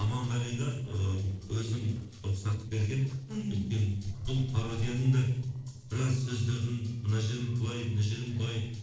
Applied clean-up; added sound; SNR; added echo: neural separator model SepFormer DNS4.